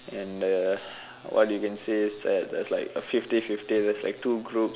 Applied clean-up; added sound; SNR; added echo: none; none; none; none.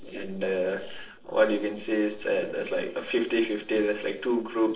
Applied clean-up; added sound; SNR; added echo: neural separator model SepFormer DNS4.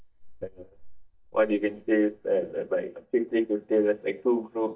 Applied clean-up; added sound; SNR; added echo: neural mask model DeepFilterNet 3.